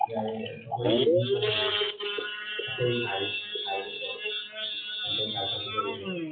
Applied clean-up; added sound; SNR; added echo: classical method WPE with log-MMSE.